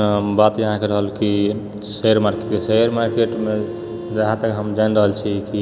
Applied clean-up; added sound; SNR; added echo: none; Wind instrument, woodwind instrument; 13 dB; none.